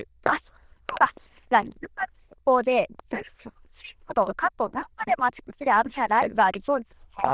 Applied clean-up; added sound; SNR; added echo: neural diffusion model UNIVERSE++.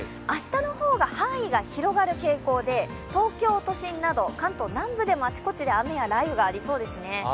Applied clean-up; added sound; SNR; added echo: none; none; none; none.